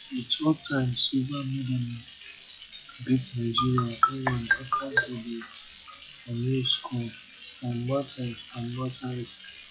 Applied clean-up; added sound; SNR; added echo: classical method log-MMSE.